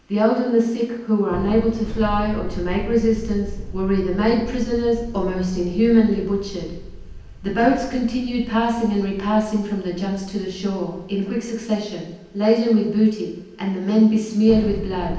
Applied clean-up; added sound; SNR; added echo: none; Thunder; 12 dB; reverberation time 0.9 s.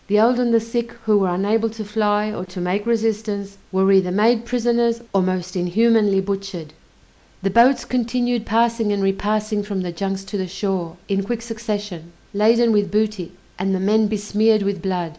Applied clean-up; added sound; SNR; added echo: none; none; none; none.